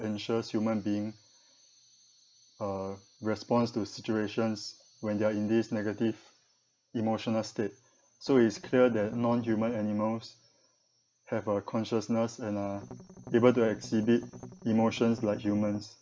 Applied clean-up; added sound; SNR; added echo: none; Strum; 15 dB; none.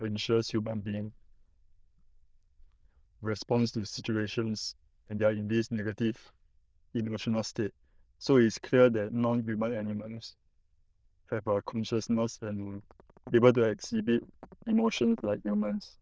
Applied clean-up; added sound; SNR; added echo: neural diffusion model UNIVERSE++.